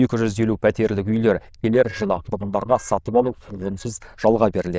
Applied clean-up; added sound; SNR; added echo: neural diffusion model UNIVERSE++.